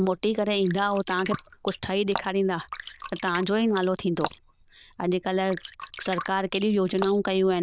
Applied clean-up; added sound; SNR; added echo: neural diffusion model UNIVERSE++.